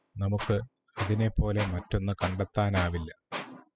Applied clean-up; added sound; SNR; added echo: classical method spectral subtraction.